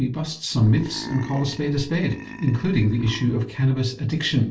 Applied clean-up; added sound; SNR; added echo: none; Burping, eructation; 17 dB; reverberation time 0.3 s.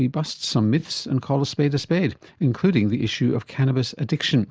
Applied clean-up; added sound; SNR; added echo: none; none; none; none.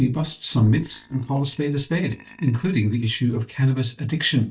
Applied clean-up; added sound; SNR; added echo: neural mask model DeepFilterNet 3.